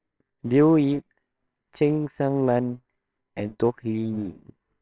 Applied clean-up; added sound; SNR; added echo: neural separator model SepFormer WHAMR!.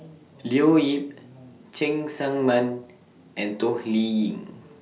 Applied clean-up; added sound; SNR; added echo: none; none; none; none.